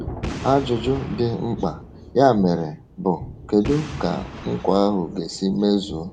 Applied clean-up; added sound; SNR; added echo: none; Boom + Thunder / Rain; 12 dB; none.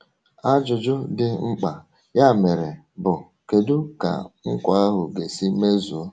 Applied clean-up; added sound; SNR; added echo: none; none; none; none.